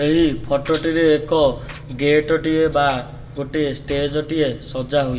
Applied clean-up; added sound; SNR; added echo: none; Engine; 15 dB; reverberation time 1.0 s.